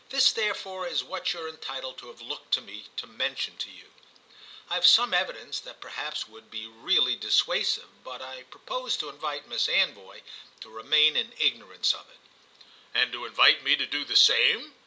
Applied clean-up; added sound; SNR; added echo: none; none; none; none.